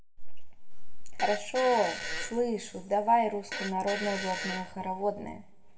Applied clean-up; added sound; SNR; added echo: none; Fart; 10 dB; reverberation time 1.9 s.